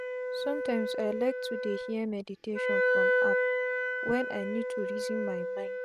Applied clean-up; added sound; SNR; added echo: none; Wind instrument, woodwind instrument; -4 dB; none.